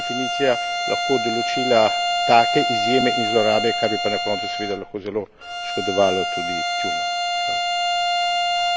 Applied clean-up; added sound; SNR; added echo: none; Bowed string instrument; -1 dB; none.